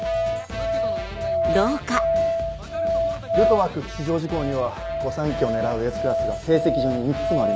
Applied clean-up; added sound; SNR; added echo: none; Musical instrument; 0 dB; none.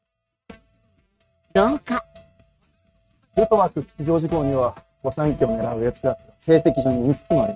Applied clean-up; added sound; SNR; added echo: neural mask model RNNoise.